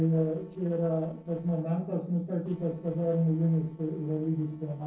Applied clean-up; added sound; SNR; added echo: neural separator model SepFormer DNS4.